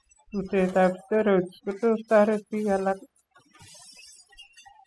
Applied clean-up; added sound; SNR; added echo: classical method spectral subtraction.